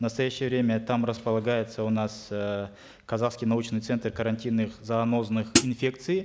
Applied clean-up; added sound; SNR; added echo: none; Hi-hat; -4 dB; none.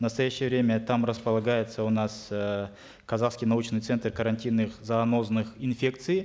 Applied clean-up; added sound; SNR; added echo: none; none; none; none.